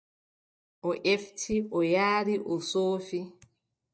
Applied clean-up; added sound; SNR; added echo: neural mask model DeepFilterNet 3.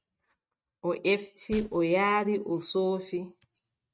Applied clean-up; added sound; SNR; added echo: neural mask model RNNoise.